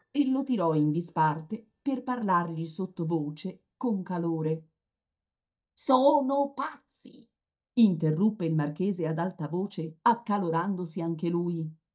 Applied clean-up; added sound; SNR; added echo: neural mask model DeepFilterNet 3.